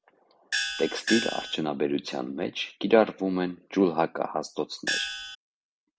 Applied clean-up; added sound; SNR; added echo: none; Gong; 2 dB; none.